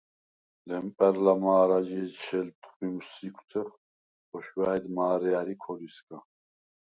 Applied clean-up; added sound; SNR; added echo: none; none; none; none.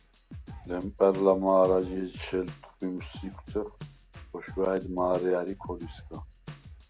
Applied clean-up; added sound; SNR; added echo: none; Drum kit; 15 dB; none.